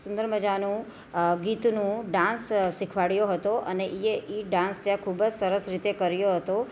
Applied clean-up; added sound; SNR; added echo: none; none; none; none.